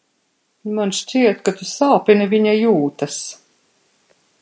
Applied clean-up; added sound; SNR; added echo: none; none; none; none.